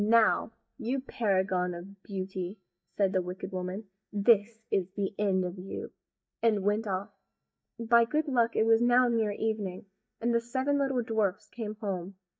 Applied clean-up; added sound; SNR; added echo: neural mask model DeepFilterNet 3.